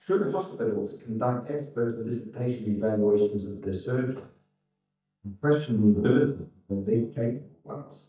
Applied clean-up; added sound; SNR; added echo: neural mask model DeepFilterNet 3.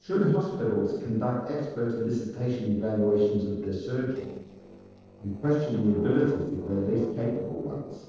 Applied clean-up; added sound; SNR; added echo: neural separator model SepFormer DNS4.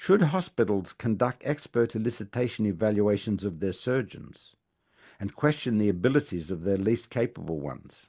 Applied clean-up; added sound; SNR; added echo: none; none; none; none.